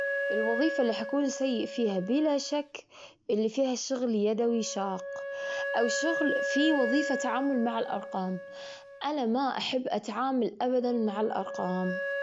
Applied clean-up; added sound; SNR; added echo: none; Wind instrument, woodwind instrument; 6 dB; none.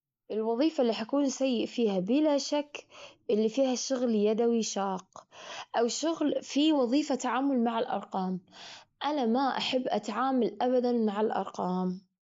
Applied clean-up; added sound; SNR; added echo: neural mask model Resemble Enhance denoiser.